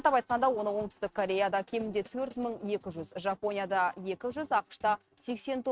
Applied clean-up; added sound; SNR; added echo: neural mask model RNNoise.